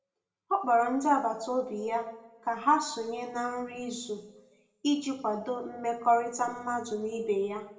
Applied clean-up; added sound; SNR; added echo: none; none; none; reverberation time 0.6 s.